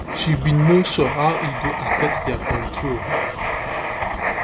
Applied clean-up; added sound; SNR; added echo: none; Writing; 2 dB; none.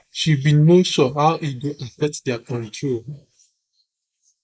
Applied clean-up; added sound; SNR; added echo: neural mask model Resemble Enhance denoiser.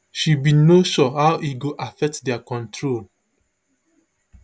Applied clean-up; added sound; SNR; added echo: none; none; none; none.